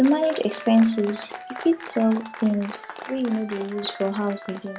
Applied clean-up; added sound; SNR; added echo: none; Applause + Wind instrument, woodwind instrument; 14 dB; none.